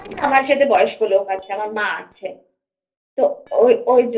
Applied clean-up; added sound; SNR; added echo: neural separator model SepFormer DNS4.